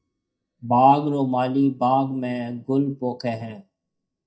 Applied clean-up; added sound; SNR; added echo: neural mask model DeepFilterNet 3.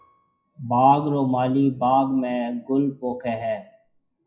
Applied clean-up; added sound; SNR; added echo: classical method WPE with log-MMSE.